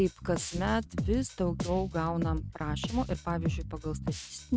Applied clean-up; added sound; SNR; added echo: neural mask model RNNoise.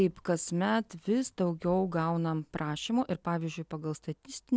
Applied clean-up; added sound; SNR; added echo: none; none; none; none.